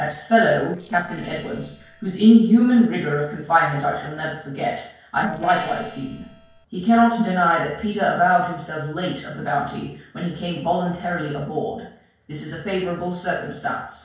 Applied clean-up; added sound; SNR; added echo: neural separator model SepFormer DNS4.